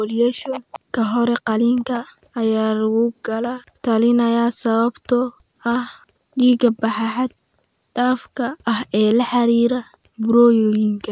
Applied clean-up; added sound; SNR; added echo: none; none; none; none.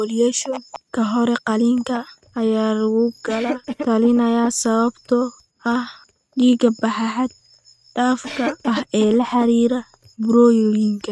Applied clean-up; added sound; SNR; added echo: neural mask model RNNoise.